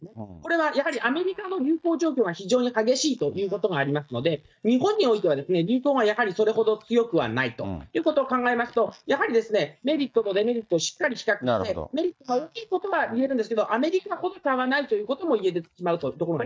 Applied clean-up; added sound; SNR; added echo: neural mask model DeepFilterNet 3.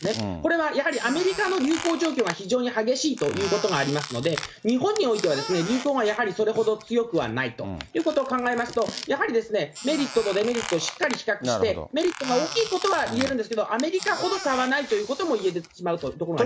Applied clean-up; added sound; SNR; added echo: none; Squeak; 13 dB; none.